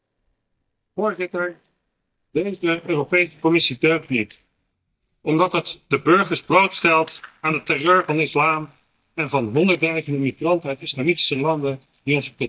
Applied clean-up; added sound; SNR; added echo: neural mask model DeepFilterNet 3.